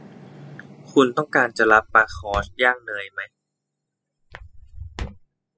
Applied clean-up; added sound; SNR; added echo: classical method spectral subtraction.